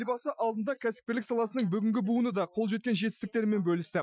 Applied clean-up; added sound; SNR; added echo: classical method Wiener filter.